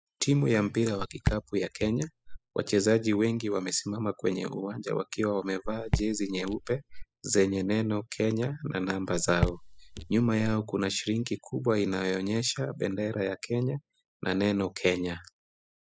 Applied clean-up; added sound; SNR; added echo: classical method spectral subtraction.